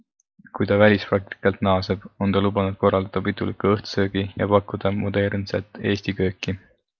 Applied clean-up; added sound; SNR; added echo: none; none; none; none.